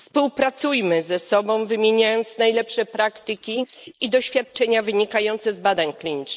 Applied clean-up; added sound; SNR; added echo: neural mask model Resemble Enhance denoiser.